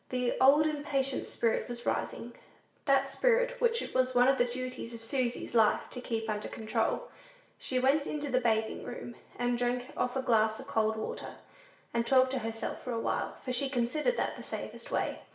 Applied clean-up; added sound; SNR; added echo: none; none; none; reverberation time 0.7 s.